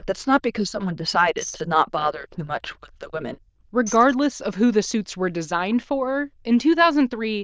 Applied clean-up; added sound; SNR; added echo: neural diffusion model UNIVERSE++.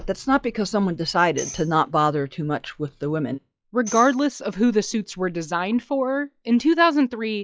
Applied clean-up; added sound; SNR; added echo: classical method log-MMSE.